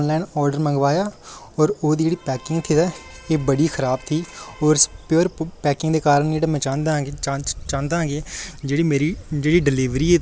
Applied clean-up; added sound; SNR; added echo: none; none; none; none.